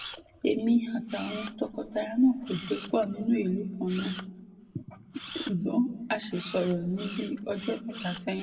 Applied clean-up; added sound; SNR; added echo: none; Camera; 14 dB; reverberation time 1.3 s.